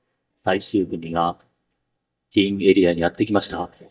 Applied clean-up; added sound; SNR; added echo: neural mask model DeepFilterNet 3.